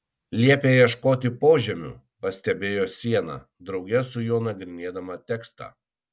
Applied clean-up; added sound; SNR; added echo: none; none; none; none.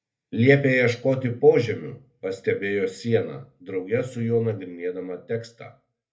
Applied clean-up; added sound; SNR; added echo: none; none; none; reverberation time 0.3 s.